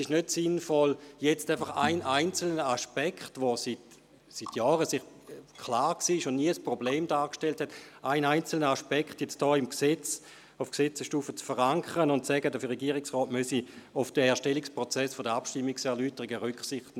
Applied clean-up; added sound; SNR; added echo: none; none; none; none.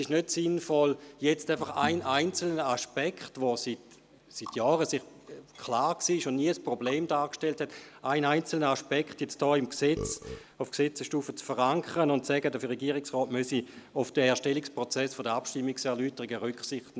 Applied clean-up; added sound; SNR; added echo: none; Burping, eructation; 13 dB; none.